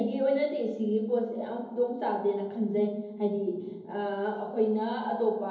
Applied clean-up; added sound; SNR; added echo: none; none; none; reverberation time 2.2 s.